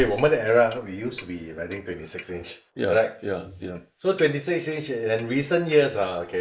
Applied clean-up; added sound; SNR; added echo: neural mask model Resemble Enhance denoiser.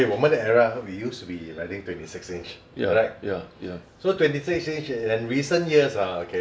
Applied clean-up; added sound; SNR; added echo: none; none; none; none.